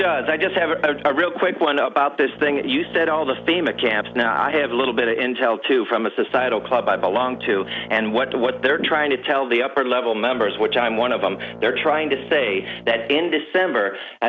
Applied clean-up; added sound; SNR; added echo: none; Brass instrument; 18 dB; none.